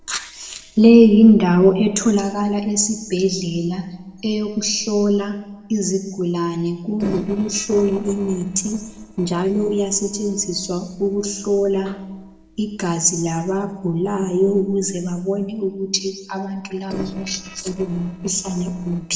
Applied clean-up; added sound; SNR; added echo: neural separator model SepFormer DNS4.